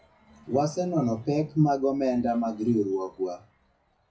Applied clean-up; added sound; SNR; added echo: classical method WPE with log-MMSE.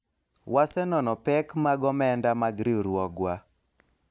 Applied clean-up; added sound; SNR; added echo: none; none; none; none.